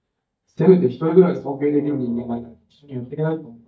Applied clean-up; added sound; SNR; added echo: neural mask model DeepFilterNet 3.